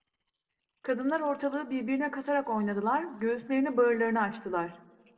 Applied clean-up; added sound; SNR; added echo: neural separator model SepFormer DNS4.